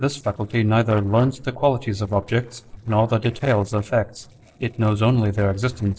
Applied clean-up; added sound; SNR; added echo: neural separator model SepFormer DNS4.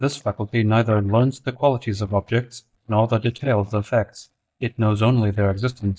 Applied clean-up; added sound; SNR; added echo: neural mask model DeepFilterNet 3.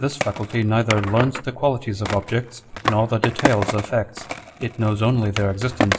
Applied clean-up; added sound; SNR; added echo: none; Skateboard; 6 dB; reverberation time 0.3 s.